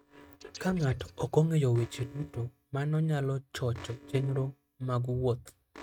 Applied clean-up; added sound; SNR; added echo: neural mask model RNNoise.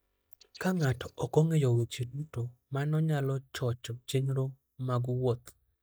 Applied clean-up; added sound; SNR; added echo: neural mask model DeepFilterNet 3.